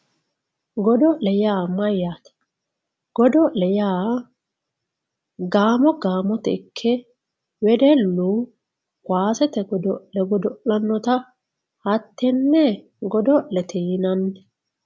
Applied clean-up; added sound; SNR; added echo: none; none; none; none.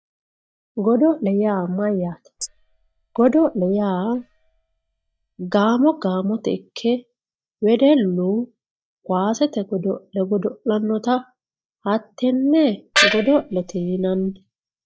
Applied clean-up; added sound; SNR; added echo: neural mask model DeepFilterNet 3.